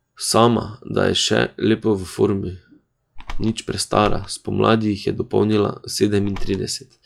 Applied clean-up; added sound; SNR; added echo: classical method log-MMSE.